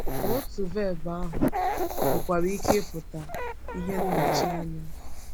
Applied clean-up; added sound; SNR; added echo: none; Dog; -4 dB; none.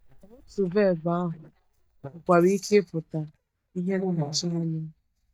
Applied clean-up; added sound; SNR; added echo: neural mask model DeepFilterNet 3.